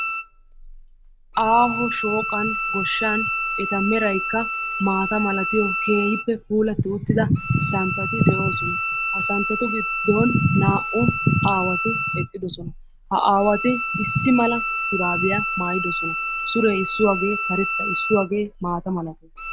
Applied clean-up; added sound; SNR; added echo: none; Bowed string instrument; 4 dB; none.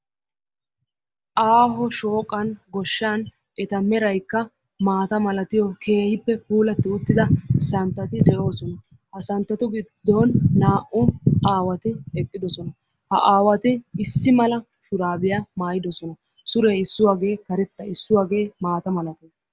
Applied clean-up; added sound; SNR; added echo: none; none; none; none.